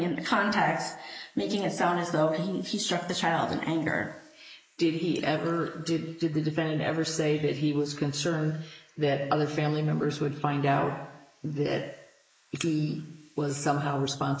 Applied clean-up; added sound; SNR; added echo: neural mask model Resemble Enhance denoiser.